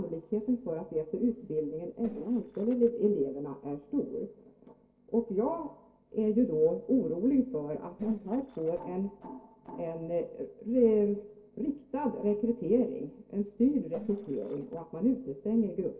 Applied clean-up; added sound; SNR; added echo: neural separator model SepFormer DNS4.